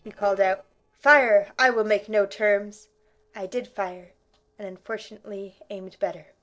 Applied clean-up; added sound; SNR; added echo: neural separator model SepFormer DNS4.